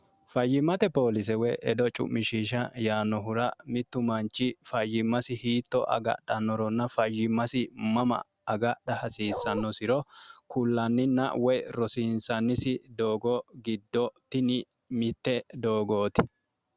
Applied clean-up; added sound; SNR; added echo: none; Bark; 6 dB; none.